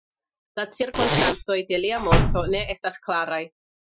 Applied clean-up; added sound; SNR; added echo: classical method Wiener filter.